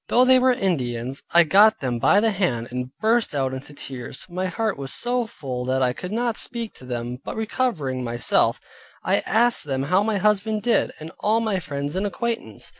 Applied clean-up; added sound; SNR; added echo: none; none; none; none.